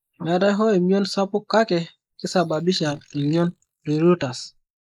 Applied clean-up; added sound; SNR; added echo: neural mask model Resemble Enhance denoiser.